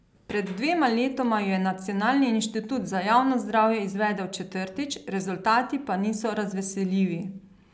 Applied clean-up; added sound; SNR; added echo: none; none; none; none.